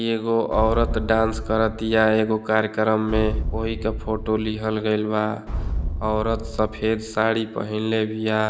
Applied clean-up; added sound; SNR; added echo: none; Boom; 6 dB; none.